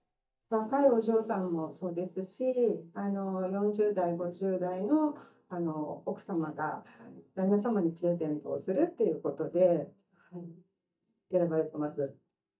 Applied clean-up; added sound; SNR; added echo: neural mask model DeepFilterNet 3.